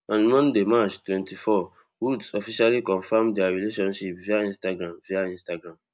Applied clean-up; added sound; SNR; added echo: none; none; none; none.